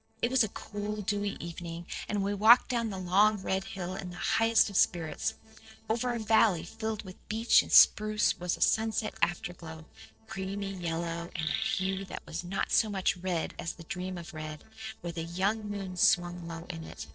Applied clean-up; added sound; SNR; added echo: neural separator model SepFormer DNS4.